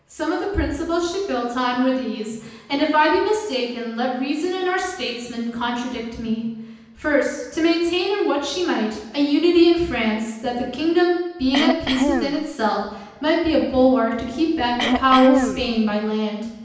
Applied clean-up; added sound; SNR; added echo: none; Cough; 3 dB; reverberation time 0.9 s.